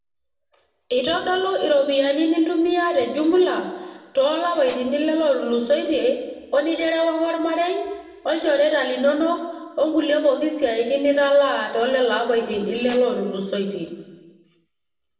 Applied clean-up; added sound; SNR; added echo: none; Tools; 19 dB; reverberation time 1.2 s.